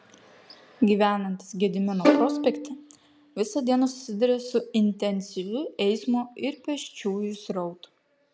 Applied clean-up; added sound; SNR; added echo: none; Bowed string instrument; 0 dB; none.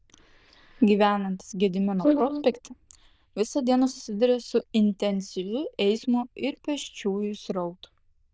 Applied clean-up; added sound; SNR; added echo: neural diffusion model UNIVERSE++.